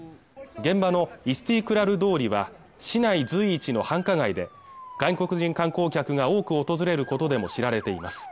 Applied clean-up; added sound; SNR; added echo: none; none; none; none.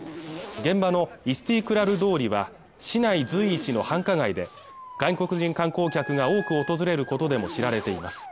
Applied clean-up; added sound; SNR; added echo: none; Wind instrument, woodwind instrument + Zipper (clothing); 15 dB; none.